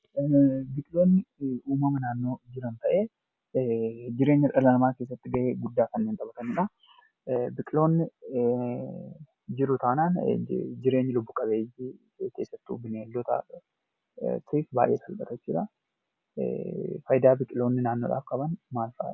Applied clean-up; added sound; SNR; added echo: none; none; none; none.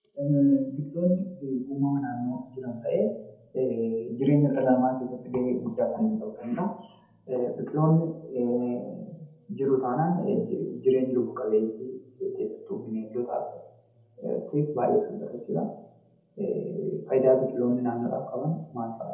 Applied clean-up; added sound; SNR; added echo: none; none; none; reverberation time 0.8 s.